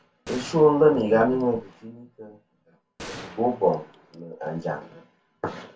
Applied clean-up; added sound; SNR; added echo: none; Gunshot, gunfire; 19 dB; reverberation time 0.2 s.